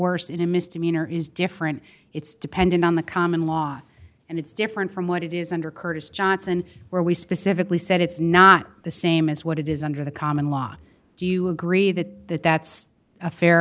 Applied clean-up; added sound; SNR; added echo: none; none; none; none.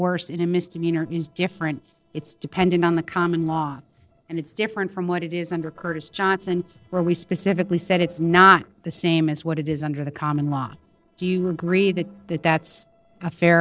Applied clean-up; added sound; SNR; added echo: neural separator model SepFormer DNS4.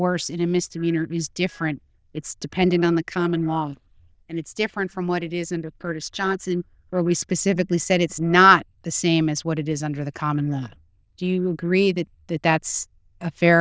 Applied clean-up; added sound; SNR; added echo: neural diffusion model UNIVERSE++.